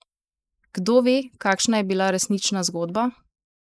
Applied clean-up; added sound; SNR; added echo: neural mask model Resemble Enhance denoiser.